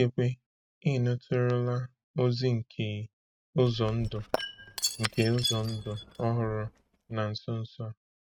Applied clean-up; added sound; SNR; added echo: neural mask model RNNoise.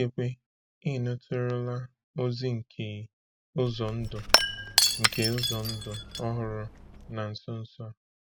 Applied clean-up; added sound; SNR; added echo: none; Shatter / Crushing; -4 dB; none.